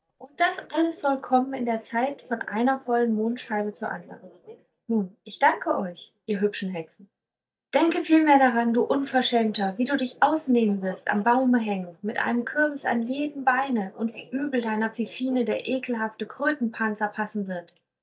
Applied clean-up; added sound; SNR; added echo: neural mask model DeepFilterNet 3.